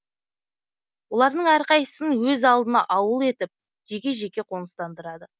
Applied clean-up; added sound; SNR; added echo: none; none; none; none.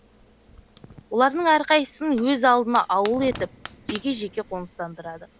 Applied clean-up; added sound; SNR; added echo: none; Fire + Hi-hat; 18 dB; none.